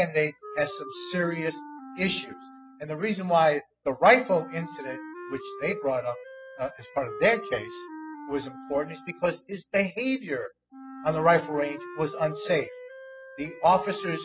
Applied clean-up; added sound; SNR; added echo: classical method spectral subtraction.